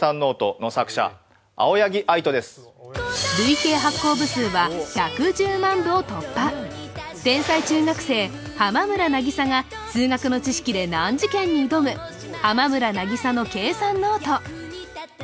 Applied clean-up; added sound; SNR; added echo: none; none; none; none.